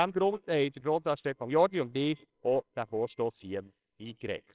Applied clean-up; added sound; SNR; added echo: neural separator model SepFormer WHAMR!.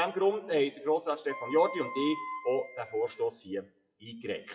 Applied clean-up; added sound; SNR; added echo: classical method WPE with log-MMSE.